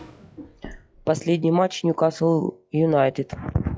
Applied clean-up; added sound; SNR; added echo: classical method log-MMSE.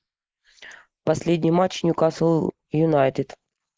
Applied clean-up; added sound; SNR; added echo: neural mask model Resemble Enhance denoiser.